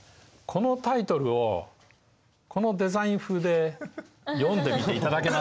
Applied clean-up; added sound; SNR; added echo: none; none; none; none.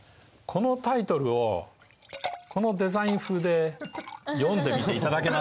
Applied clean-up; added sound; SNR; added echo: none; Liquid; 17 dB; none.